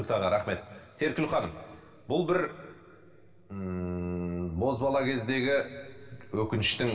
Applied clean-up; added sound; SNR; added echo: none; none; none; reverberation time 2.8 s.